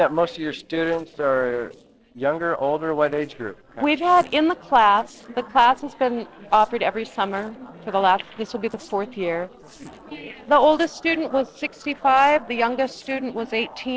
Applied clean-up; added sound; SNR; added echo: neural separator model SepFormer DNS4.